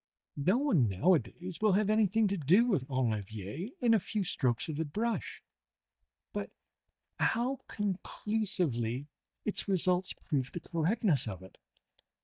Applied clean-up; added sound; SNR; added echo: neural mask model DeepFilterNet 3.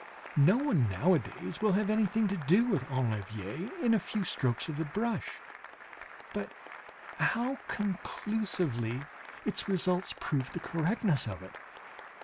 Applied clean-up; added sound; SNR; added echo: none; Applause / Cheering; 16 dB; none.